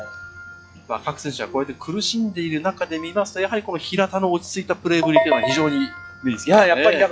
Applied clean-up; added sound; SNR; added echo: classical method log-MMSE.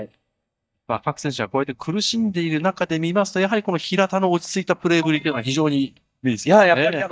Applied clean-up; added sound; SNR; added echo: neural mask model DeepFilterNet 3.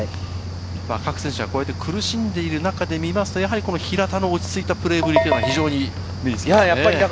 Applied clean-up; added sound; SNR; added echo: none; none; none; none.